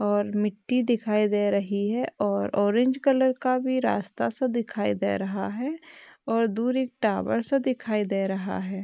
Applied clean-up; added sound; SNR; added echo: neural mask model Resemble Enhance denoiser.